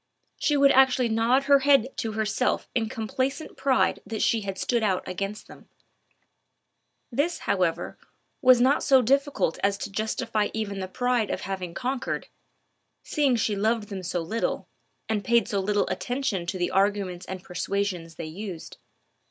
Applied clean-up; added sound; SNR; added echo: none; none; none; none.